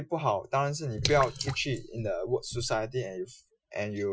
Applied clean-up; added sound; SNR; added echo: classical method Wiener filter.